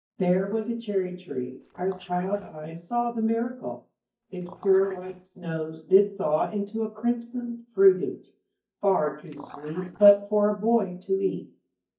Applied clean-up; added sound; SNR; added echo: neural mask model DeepFilterNet 3.